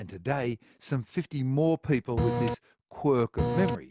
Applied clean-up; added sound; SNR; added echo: none; Printer; -2 dB; none.